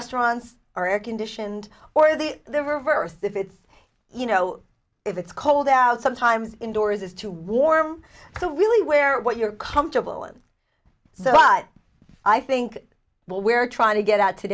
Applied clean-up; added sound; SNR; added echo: none; none; none; none.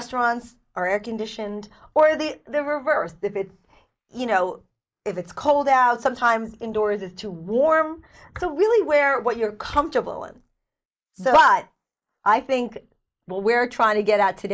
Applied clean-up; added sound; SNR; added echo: neural mask model Resemble Enhance denoiser.